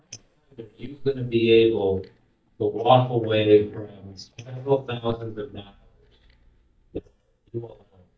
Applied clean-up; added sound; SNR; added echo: neural mask model DeepFilterNet 3.